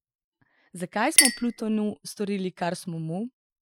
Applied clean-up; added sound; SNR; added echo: classical method Wiener filter.